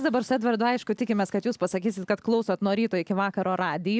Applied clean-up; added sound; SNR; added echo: none; none; none; none.